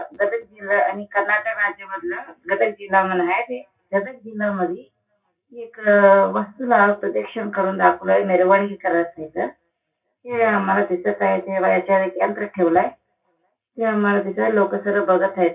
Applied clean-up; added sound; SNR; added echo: none; none; none; reverberation time 0.4 s.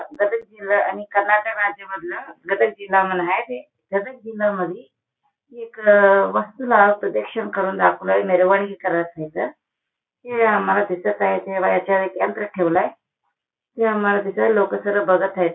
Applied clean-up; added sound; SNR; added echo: none; none; none; none.